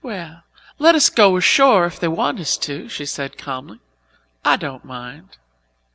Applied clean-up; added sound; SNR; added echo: none; none; none; none.